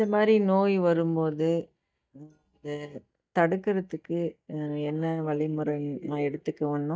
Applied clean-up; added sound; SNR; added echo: neural mask model DeepFilterNet 3.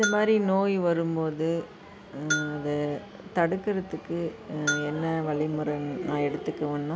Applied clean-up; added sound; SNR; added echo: none; Bell; 10 dB; none.